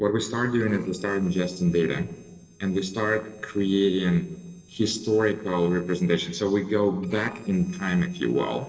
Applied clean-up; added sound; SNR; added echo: neural separator model SepFormer DNS4.